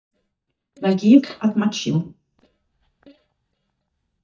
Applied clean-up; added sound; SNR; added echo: neural mask model DeepFilterNet 3.